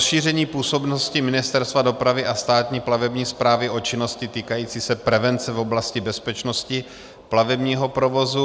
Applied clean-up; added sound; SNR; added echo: none; none; none; none.